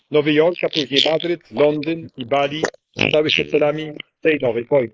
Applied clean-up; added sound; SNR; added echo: neural mask model Resemble Enhance denoiser.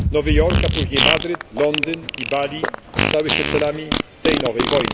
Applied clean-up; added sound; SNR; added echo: none; Fart; -1 dB; none.